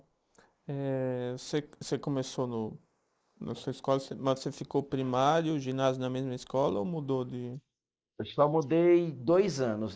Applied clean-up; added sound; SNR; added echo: neural mask model Resemble Enhance denoiser.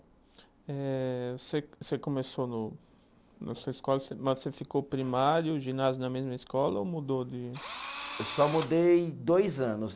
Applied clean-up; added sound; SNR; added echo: none; Engine / Drill; 6 dB; none.